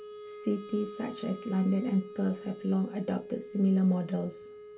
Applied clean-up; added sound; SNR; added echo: none; Wind instrument, woodwind instrument; 15 dB; reverberation time 0.2 s.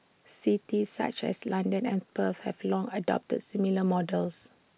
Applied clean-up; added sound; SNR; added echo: none; none; none; none.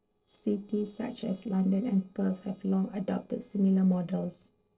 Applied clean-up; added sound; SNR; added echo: neural separator model SepFormer DNS4.